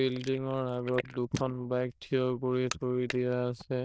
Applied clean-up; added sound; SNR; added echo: neural diffusion model UNIVERSE++.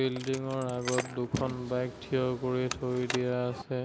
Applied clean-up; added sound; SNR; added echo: none; Car; 10 dB; none.